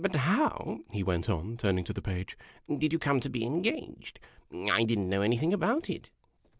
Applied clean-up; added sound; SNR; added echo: none; none; none; none.